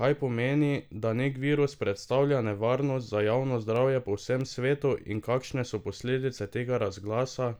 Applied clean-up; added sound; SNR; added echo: none; none; none; none.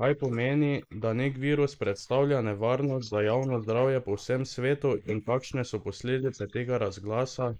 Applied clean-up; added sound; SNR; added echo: neural mask model Resemble Enhance denoiser.